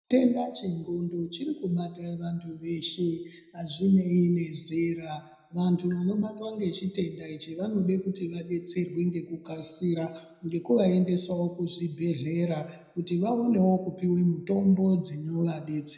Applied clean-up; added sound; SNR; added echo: none; none; none; reverberation time 0.7 s.